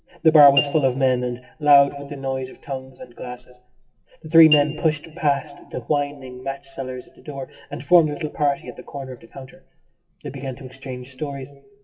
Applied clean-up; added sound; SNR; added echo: classical method WPE with log-MMSE.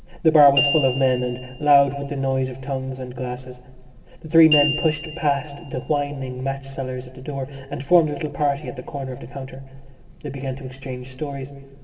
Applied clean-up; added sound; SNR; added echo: none; Glockenspiel; 9 dB; reverberation time 2.6 s.